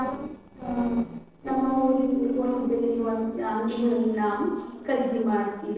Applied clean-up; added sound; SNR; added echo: neural separator model SepFormer DNS4.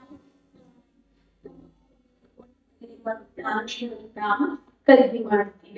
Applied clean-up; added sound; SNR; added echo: neural mask model DeepFilterNet 3.